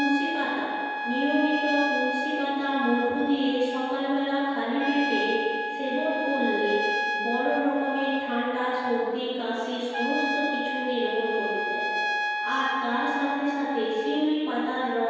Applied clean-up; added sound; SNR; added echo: none; Trumpet; 4 dB; reverberation time 1.9 s.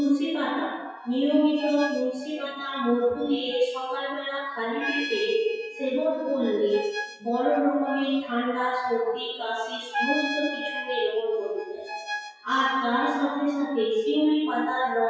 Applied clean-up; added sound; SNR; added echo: classical method WPE with log-MMSE.